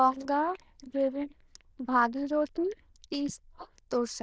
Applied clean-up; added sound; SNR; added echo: neural diffusion model UNIVERSE++.